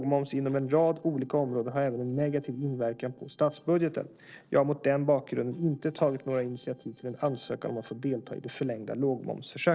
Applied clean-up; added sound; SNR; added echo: neural separator model SepFormer DNS4.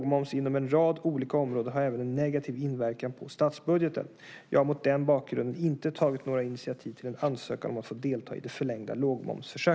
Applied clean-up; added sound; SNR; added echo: none; none; none; none.